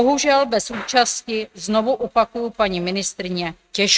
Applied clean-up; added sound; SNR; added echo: neural mask model RNNoise.